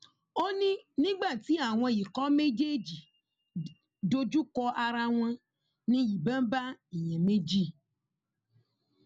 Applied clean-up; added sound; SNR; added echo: none; none; none; none.